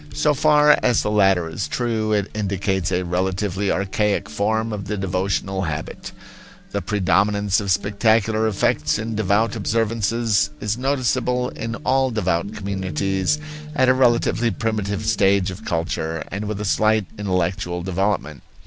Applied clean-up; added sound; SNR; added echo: none; Guitar; 17 dB; none.